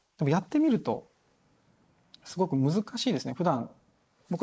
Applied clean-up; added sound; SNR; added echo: neural mask model Resemble Enhance denoiser.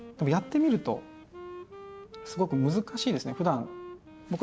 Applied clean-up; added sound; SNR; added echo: none; Wind instrument, woodwind instrument; 15 dB; none.